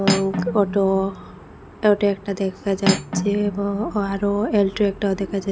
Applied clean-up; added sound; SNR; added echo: none; Cutlery, silverware; 7 dB; none.